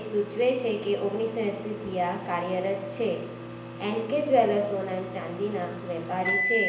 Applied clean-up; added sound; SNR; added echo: none; Microwave oven; 7 dB; reverberation time 0.8 s.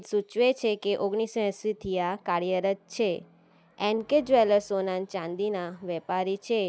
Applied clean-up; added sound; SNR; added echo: none; none; none; none.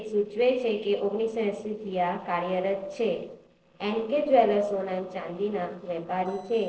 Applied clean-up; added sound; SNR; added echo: neural separator model SepFormer DNS4.